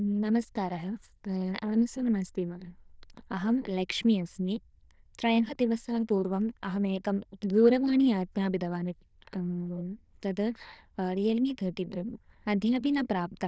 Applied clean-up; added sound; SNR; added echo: neural diffusion model UNIVERSE++.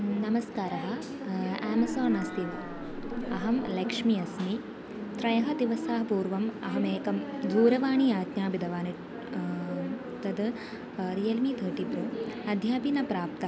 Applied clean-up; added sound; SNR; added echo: none; Livestock, farm animals, working animals; 13 dB; none.